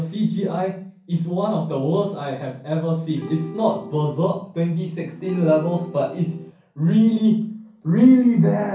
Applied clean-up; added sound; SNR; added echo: none; Acoustic guitar / Strum; 16 dB; reverberation time 0.6 s.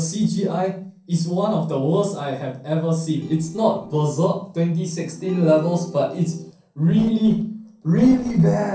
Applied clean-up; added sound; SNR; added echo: neural separator model SepFormer DNS4.